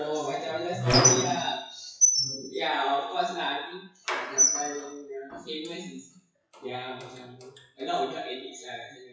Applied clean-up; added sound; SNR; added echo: classical method WPE with log-MMSE.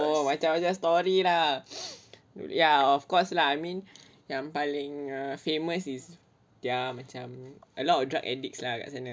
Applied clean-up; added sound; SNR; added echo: none; none; none; none.